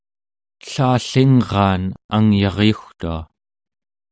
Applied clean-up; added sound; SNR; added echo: none; none; none; none.